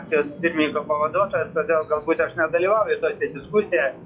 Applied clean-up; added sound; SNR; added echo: classical method log-MMSE.